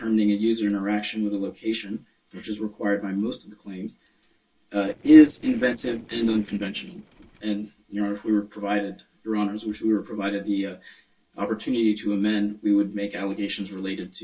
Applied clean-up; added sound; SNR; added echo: neural separator model SepFormer DNS4.